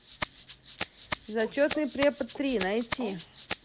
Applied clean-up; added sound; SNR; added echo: none; Rattle (instrument); 3 dB; none.